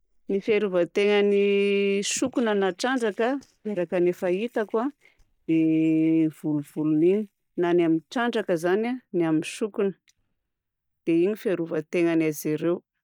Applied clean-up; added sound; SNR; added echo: neural mask model DeepFilterNet 3.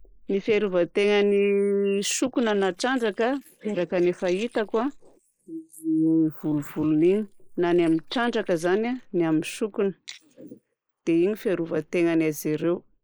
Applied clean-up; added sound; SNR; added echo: neural mask model Resemble Enhance denoiser.